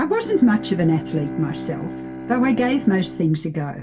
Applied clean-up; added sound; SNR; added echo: none; Bowed string instrument; 10 dB; reverberation time 0.1 s.